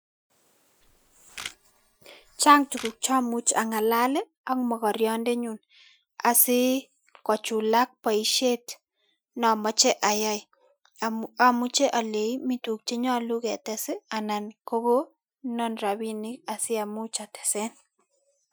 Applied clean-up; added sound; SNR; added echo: classical method Wiener filter.